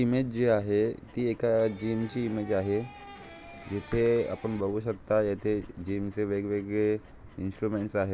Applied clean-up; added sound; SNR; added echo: none; Electric guitar; 19 dB; none.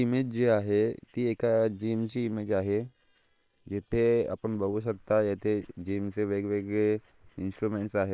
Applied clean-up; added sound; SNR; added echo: neural separator model SepFormer WHAM!.